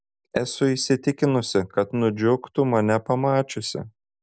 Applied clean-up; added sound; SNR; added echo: none; none; none; none.